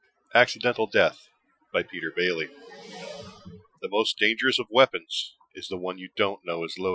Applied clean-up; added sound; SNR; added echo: classical method Wiener filter.